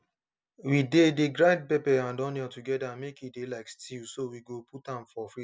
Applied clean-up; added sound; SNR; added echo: none; none; none; none.